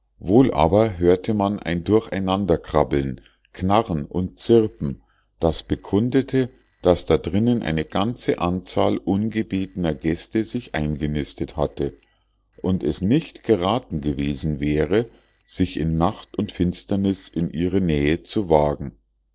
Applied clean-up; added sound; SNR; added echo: neural separator model SepFormer DNS4.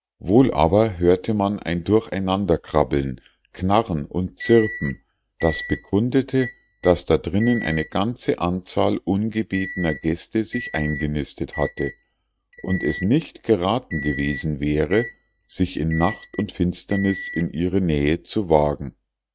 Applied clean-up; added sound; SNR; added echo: neural mask model RNNoise.